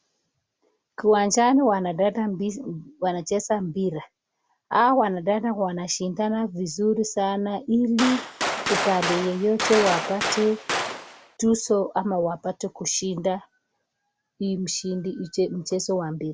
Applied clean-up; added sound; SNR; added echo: none; Gunshot, gunfire; 3 dB; none.